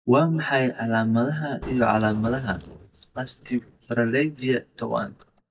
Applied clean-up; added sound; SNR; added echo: neural mask model DeepFilterNet 3.